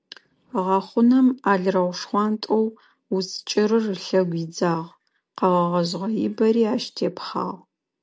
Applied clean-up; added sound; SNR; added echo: none; none; none; none.